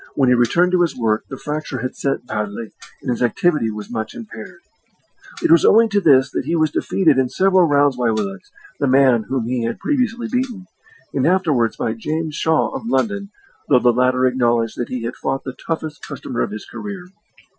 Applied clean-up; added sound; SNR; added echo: classical method Wiener filter.